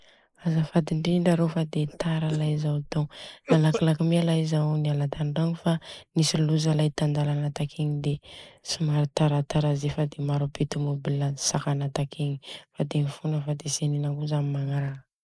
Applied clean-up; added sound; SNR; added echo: neural mask model Resemble Enhance denoiser.